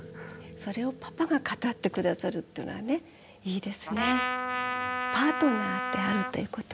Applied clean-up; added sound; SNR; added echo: none; Trumpet; 1 dB; none.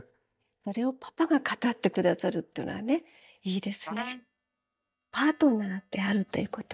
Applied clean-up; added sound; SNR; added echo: neural mask model DeepFilterNet 3.